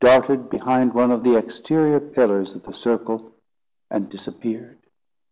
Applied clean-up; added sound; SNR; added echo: none; none; none; none.